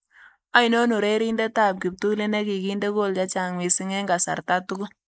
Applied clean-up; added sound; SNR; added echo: neural mask model Resemble Enhance denoiser.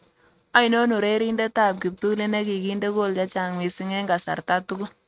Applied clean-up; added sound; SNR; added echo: neural mask model RNNoise.